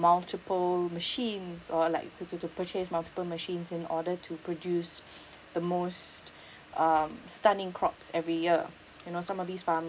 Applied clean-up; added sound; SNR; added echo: none; none; none; none.